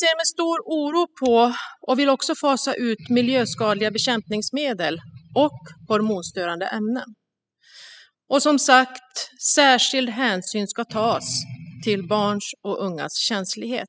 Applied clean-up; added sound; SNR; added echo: classical method spectral subtraction.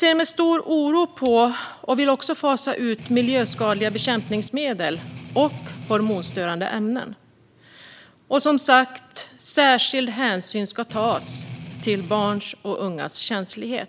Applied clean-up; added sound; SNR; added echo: none; Strum; 14 dB; none.